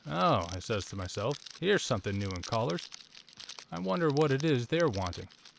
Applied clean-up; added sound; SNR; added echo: none; Crackle; 18 dB; none.